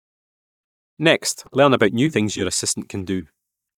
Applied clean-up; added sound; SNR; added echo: neural mask model DeepFilterNet 3.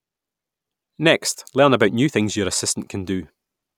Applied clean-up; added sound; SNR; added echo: none; none; none; none.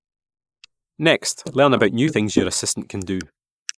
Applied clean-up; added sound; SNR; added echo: neural mask model Resemble Enhance denoiser.